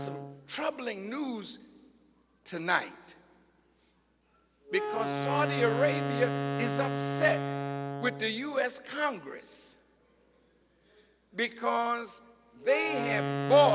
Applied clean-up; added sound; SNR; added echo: none; Wind instrument, woodwind instrument; 4 dB; none.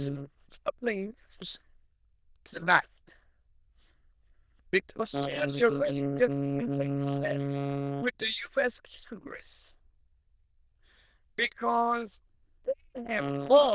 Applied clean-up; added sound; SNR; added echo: neural diffusion model UNIVERSE++.